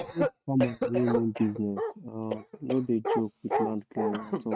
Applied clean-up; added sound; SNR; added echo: neural mask model RNNoise.